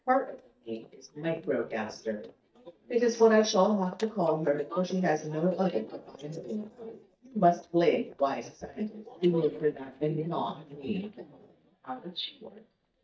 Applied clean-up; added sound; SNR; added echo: neural mask model DeepFilterNet 3.